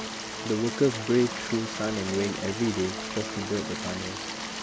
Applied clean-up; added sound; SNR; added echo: none; Electric guitar + Stream; 5 dB; none.